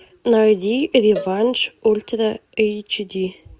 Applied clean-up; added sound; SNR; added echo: none; Cowbell; 17 dB; none.